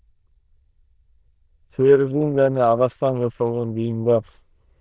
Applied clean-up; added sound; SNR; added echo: neural diffusion model UNIVERSE++.